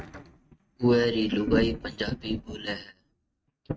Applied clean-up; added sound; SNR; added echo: neural mask model RNNoise.